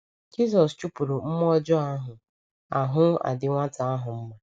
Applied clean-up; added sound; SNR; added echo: none; none; none; none.